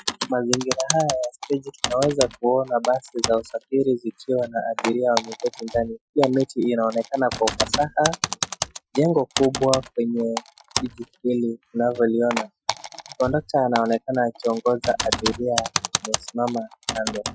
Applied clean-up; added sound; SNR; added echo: classical method Wiener filter.